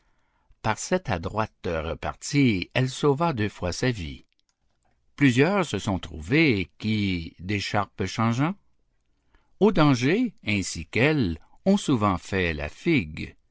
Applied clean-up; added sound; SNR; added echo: none; none; none; none.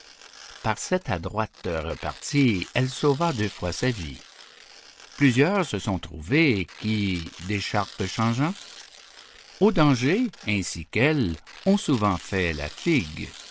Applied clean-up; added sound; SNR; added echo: none; Tearing; 20 dB; none.